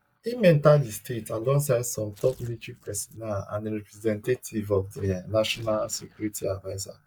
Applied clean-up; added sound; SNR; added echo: neural mask model DeepFilterNet 3.